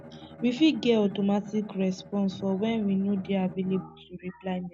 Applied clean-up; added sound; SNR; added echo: none; Bowed string instrument; 18 dB; none.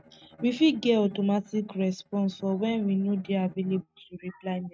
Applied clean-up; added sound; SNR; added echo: neural mask model RNNoise.